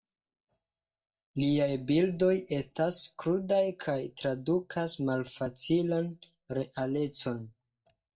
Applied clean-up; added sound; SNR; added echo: neural mask model DeepFilterNet 3.